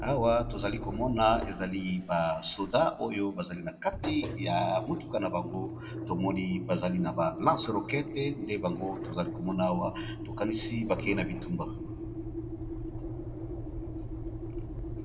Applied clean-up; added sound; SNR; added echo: none; Engine; 7 dB; reverberation time 1.3 s.